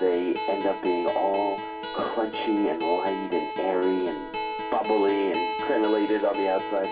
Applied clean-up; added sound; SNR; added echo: none; Acoustic guitar; 5 dB; reverberation time 0.2 s.